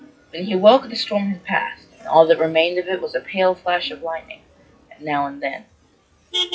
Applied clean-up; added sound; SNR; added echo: classical method WPE with log-MMSE.